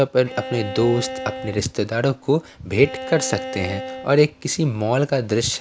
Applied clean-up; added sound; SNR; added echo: none; Bowed string instrument; 12 dB; none.